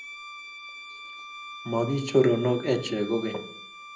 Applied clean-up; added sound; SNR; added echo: none; Bowed string instrument; 14 dB; reverberation time 0.5 s.